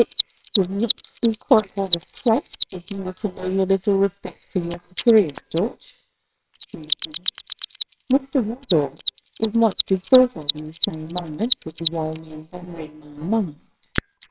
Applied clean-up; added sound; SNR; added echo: neural separator model SepFormer WHAMR!.